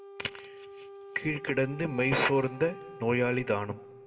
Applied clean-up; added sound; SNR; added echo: none; Wind instrument, woodwind instrument; 15 dB; reverberation time 0.5 s.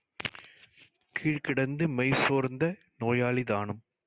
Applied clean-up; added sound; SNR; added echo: none; none; none; none.